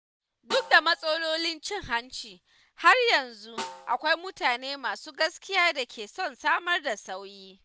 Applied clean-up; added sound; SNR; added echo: none; Snare drum; 17 dB; none.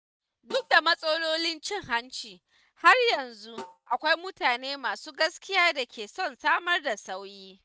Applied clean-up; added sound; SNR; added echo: neural mask model RNNoise.